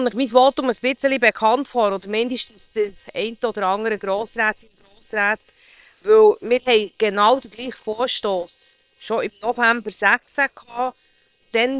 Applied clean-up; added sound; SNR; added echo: neural separator model SepFormer WHAM!.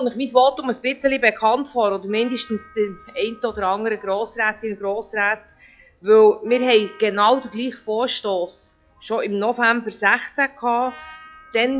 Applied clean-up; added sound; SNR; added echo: classical method log-MMSE.